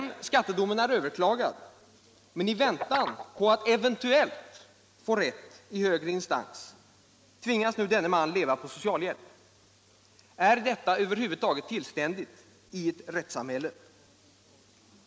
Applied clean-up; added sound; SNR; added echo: none; Guitar; 11 dB; none.